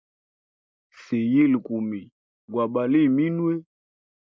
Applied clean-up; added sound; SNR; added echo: none; none; none; none.